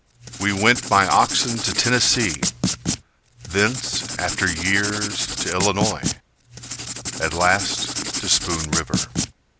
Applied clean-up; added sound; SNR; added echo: none; Writing; 4 dB; none.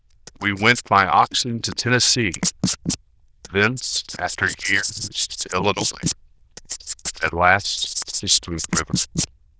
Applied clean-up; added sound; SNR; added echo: neural diffusion model UNIVERSE++.